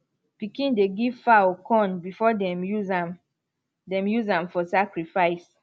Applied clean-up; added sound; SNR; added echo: none; none; none; none.